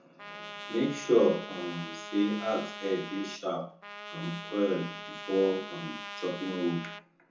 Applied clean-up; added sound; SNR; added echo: none; Trumpet; 11 dB; reverberation time 0.5 s.